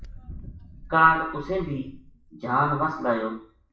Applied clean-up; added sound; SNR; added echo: classical method WPE with log-MMSE.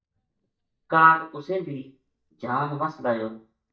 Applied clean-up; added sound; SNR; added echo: neural mask model DeepFilterNet 3.